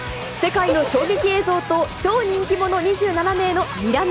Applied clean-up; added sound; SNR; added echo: none; none; none; none.